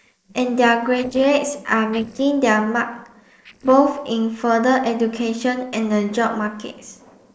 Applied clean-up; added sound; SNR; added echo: neural separator model SepFormer DNS4.